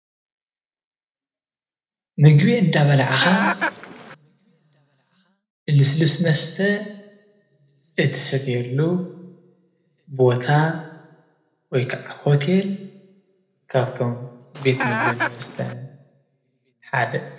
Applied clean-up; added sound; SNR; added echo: none; Chicken, rooster; 3 dB; reverberation time 0.8 s.